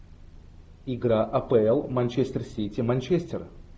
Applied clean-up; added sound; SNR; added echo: none; none; none; none.